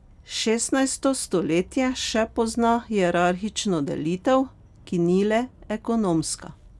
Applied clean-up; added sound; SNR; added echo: none; none; none; none.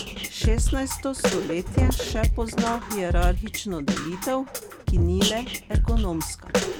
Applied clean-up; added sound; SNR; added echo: none; Drum kit; -5 dB; none.